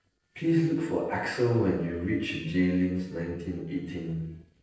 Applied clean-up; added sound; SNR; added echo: neural separator model SepFormer DNS4.